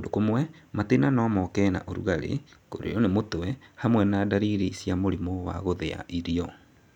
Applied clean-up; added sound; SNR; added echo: none; none; none; none.